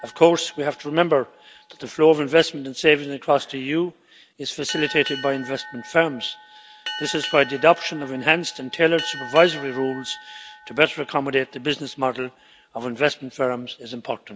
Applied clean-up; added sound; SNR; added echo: none; Boat, Water vehicle; 16 dB; none.